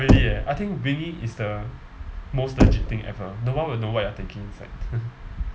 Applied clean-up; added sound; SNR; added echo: none; Knock / Wood; -3 dB; none.